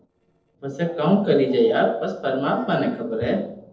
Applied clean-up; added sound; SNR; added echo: neural separator model SepFormer DNS4.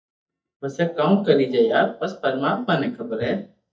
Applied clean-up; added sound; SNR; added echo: neural mask model DeepFilterNet 3.